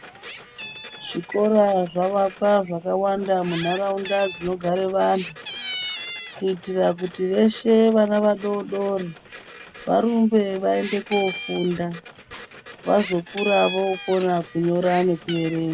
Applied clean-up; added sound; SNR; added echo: none; Printer + Meow; 14 dB; none.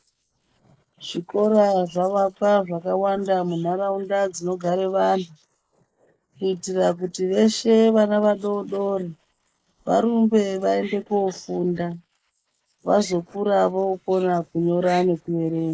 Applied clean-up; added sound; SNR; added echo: neural mask model Resemble Enhance denoiser.